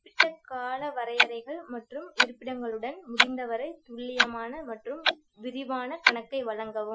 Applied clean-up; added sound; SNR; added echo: classical method Wiener filter.